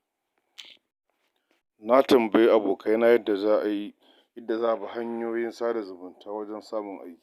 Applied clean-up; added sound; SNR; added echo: none; none; none; none.